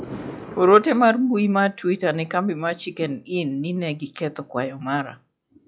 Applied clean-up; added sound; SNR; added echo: classical method log-MMSE.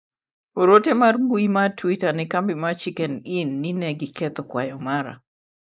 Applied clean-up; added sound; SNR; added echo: neural mask model Resemble Enhance denoiser.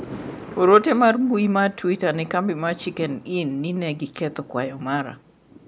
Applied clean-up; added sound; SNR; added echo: none; Thunder; 19 dB; none.